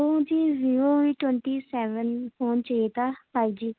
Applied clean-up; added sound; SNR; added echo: none; none; none; none.